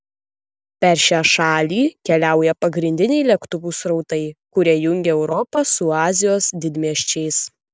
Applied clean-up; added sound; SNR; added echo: none; none; none; none.